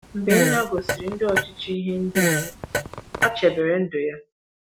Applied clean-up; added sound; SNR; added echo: none; Fart; 1 dB; none.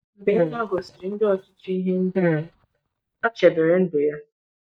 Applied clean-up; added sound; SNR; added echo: neural mask model DeepFilterNet 3.